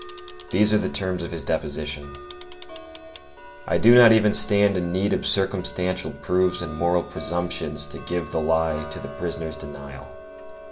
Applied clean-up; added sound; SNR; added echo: none; Tick-tock; 16 dB; none.